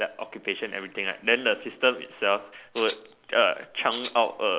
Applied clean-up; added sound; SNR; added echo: none; Rattle (instrument); 13 dB; none.